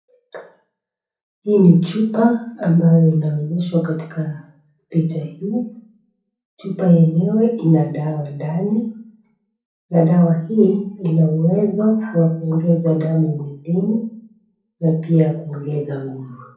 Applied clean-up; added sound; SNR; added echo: none; none; none; reverberation time 0.6 s.